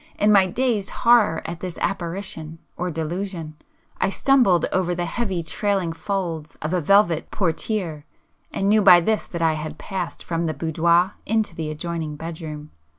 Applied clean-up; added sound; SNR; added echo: none; none; none; none.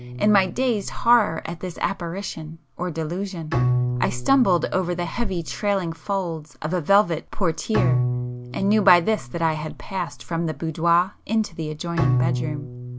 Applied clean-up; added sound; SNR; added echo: none; Bowed string instrument; 6 dB; none.